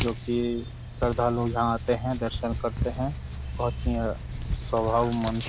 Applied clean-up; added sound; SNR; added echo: none; Tearing; 5 dB; none.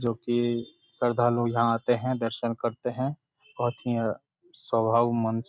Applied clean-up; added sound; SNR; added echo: none; none; none; none.